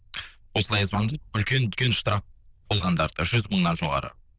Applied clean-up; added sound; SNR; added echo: neural diffusion model UNIVERSE++.